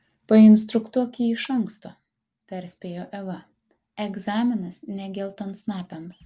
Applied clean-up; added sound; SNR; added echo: none; none; none; none.